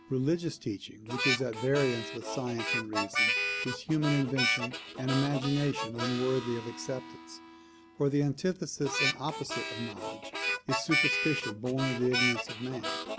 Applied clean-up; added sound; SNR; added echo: none; Harmonica; 2 dB; none.